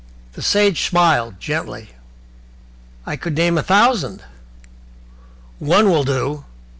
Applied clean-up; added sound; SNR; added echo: none; none; none; none.